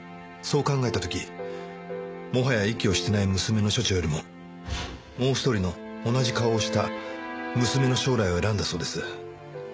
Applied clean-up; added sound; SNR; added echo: none; none; none; none.